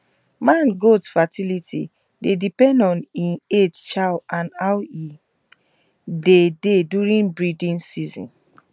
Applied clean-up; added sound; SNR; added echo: none; none; none; none.